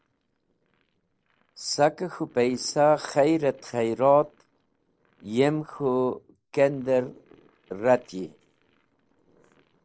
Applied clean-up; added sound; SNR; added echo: neural separator model SepFormer DNS4.